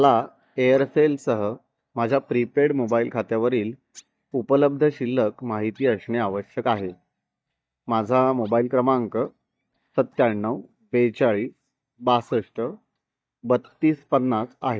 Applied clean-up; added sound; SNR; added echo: neural mask model DeepFilterNet 3.